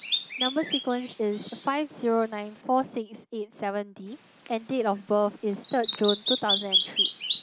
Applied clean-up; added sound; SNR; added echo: none; Bird vocalization, bird call, bird song; 1 dB; none.